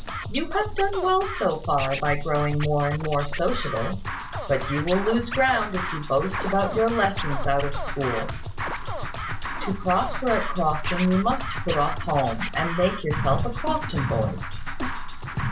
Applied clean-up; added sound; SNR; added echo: none; Livestock, farm animals, working animals + Scratching (performance technique); 2 dB; none.